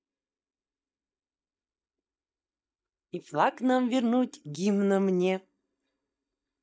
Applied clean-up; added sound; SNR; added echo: neural mask model DeepFilterNet 3.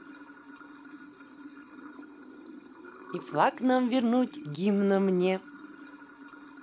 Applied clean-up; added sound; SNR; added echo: none; Sink (filling or washing) / Water; 16 dB; none.